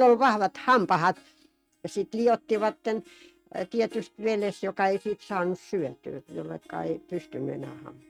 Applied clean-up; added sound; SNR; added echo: neural mask model RNNoise.